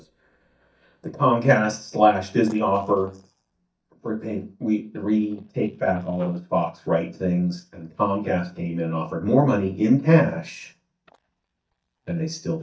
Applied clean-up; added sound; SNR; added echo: neural mask model DeepFilterNet 3.